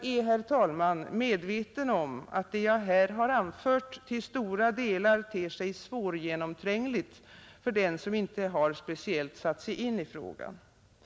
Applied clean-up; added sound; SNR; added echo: none; none; none; none.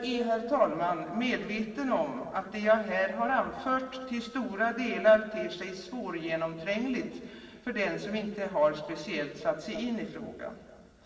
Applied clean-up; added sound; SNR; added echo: none; none; none; reverberation time 2.3 s.